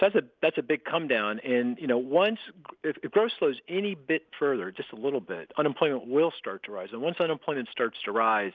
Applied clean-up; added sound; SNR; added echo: none; none; none; none.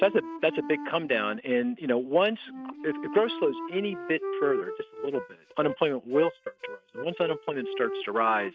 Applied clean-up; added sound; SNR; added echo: neural mask model RNNoise.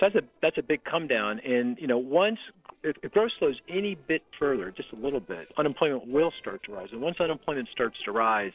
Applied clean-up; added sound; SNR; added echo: neural separator model SepFormer DNS4.